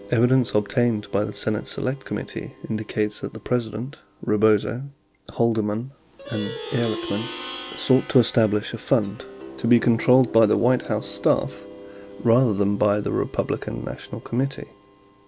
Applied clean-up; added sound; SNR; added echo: none; Plucked string instrument; 16 dB; none.